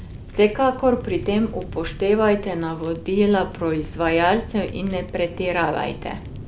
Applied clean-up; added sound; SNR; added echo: none; Fire; 13 dB; none.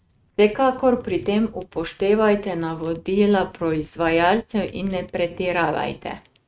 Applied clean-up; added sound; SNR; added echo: neural mask model RNNoise.